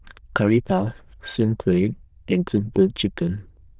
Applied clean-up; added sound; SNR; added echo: neural diffusion model UNIVERSE++.